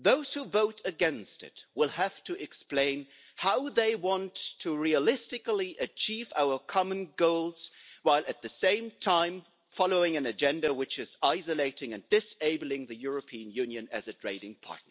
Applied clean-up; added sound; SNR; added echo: none; none; none; none.